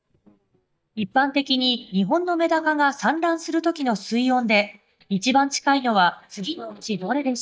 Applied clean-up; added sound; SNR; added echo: neural mask model DeepFilterNet 3.